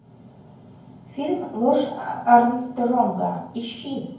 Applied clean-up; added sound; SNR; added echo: none; none; none; reverberation time 0.9 s.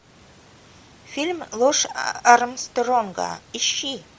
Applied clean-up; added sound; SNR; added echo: none; none; none; none.